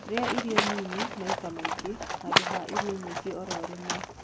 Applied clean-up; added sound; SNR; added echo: none; Livestock, farm animals, working animals; -4 dB; none.